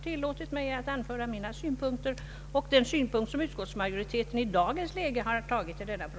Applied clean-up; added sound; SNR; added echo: none; none; none; none.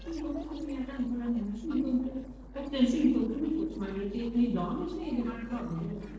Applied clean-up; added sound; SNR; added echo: neural separator model SepFormer DNS4.